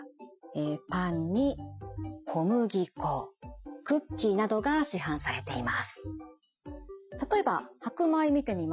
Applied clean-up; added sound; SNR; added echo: classical method Wiener filter.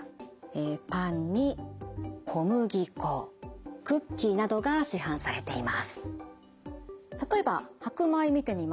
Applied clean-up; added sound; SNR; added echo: none; Bowed string instrument; 14 dB; none.